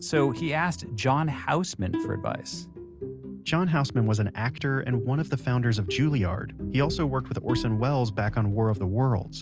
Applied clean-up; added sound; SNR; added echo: none; Plucked string instrument; 10 dB; none.